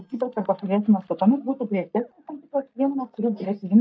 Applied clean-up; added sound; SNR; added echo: neural mask model DeepFilterNet 3.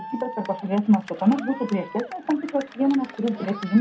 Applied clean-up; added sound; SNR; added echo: none; Cheering; 16 dB; reverberation time 0.2 s.